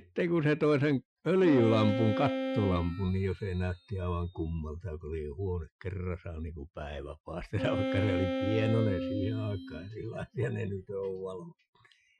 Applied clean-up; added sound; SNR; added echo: classical method Wiener filter.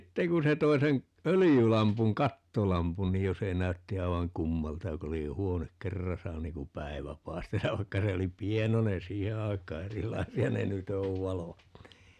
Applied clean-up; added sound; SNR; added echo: none; none; none; none.